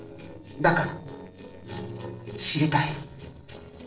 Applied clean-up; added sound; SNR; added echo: neural separator model SepFormer DNS4.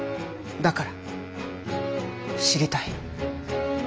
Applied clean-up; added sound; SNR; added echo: none; none; none; none.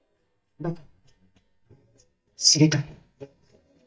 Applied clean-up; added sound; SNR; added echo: neural mask model DeepFilterNet 3.